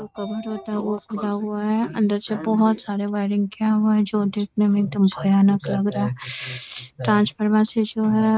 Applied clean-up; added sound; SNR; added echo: neural mask model RNNoise.